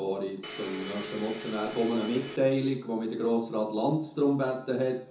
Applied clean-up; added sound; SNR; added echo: none; Domestic sounds, home sounds; 11 dB; reverberation time 0.6 s.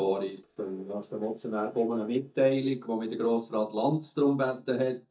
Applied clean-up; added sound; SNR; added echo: neural mask model DeepFilterNet 3.